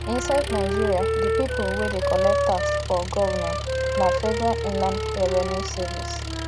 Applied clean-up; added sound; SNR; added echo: none; Wind instrument, woodwind instrument + Engine; -1 dB; none.